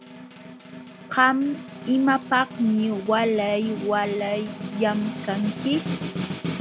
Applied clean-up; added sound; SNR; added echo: none; Snare drum; 9 dB; none.